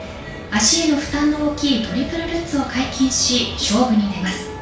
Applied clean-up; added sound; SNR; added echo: none; Thunder; 18 dB; reverberation time 0.5 s.